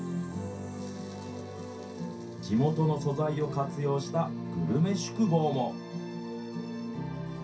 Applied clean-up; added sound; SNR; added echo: none; none; none; reverberation time 0.3 s.